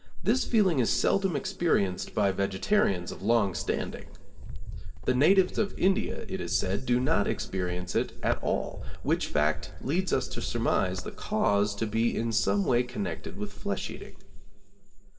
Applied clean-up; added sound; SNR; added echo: none; Cricket; 3 dB; reverberation time 1.5 s.